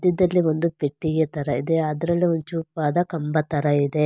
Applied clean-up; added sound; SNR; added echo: none; none; none; none.